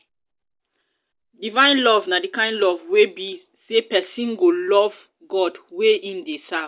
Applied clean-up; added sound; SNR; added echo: none; none; none; none.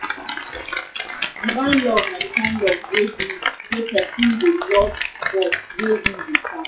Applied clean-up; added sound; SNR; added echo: classical method WPE with log-MMSE.